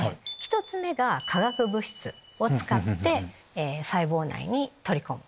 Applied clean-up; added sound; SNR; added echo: none; none; none; none.